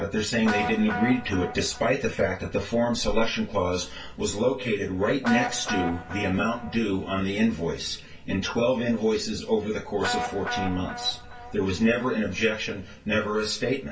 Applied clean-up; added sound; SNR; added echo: none; Guitar; 11 dB; reverberation time 0.2 s.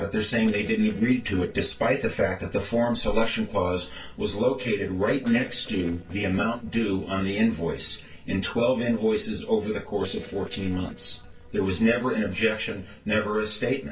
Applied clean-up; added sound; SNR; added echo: neural separator model SepFormer DNS4.